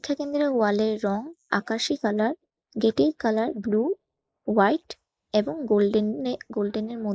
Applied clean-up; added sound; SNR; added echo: neural mask model Resemble Enhance denoiser.